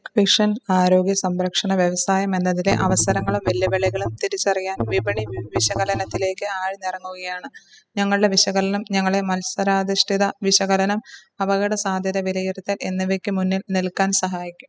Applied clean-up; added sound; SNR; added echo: classical method spectral subtraction.